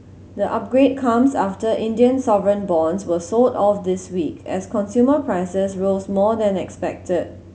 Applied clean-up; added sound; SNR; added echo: none; none; none; none.